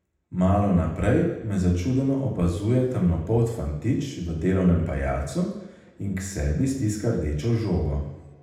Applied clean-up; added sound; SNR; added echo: none; none; none; reverberation time 0.9 s.